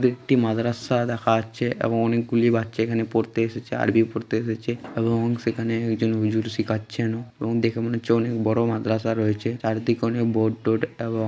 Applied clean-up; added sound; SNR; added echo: none; none; none; none.